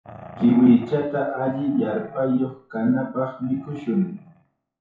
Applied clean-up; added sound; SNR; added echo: classical method WPE with log-MMSE.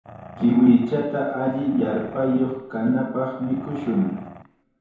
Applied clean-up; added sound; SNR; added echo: none; Growling; 18 dB; reverberation time 0.9 s.